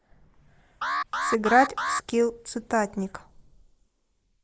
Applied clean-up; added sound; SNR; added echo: neural mask model Resemble Enhance denoiser.